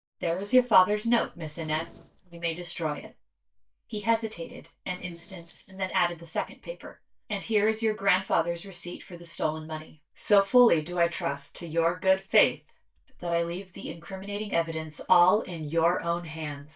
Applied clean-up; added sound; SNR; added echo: neural mask model DeepFilterNet 3.